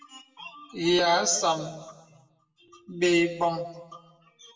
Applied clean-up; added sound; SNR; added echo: none; none; none; reverberation time 1.2 s.